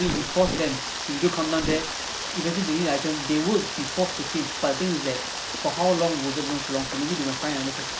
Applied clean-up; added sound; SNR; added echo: none; Rain + Whoosh, swoosh, swish; 4 dB; none.